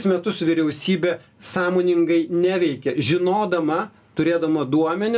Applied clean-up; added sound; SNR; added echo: none; none; none; none.